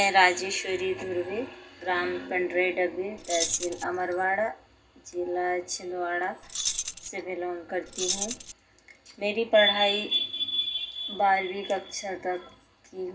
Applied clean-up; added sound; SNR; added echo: none; Keys jangling; 4 dB; reverberation time 0.4 s.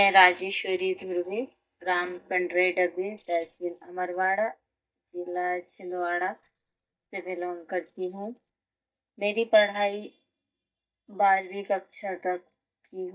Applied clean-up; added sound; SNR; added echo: neural mask model DeepFilterNet 3.